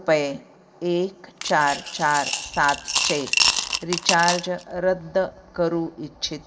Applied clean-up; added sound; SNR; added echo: none; Coin (dropping) / Glass; 1 dB; reverberation time 2.2 s.